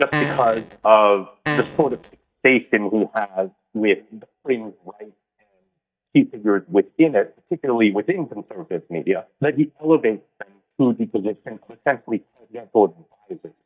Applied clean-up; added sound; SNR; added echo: neural mask model DeepFilterNet 3.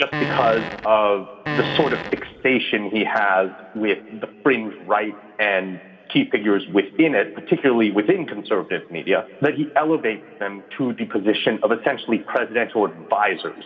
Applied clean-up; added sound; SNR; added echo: none; Fart; 7 dB; reverberation time 1.6 s.